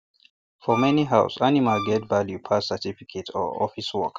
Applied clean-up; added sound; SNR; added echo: none; Wind instrument, woodwind instrument; 10 dB; none.